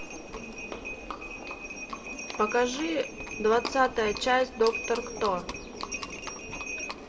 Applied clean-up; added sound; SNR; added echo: none; Livestock, farm animals, working animals; 8 dB; reverberation time 0.6 s.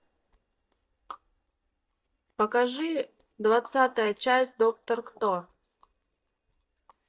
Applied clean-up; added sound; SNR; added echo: neural mask model DeepFilterNet 3.